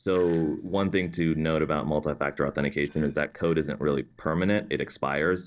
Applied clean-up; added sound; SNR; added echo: neural separator model SepFormer DNS4.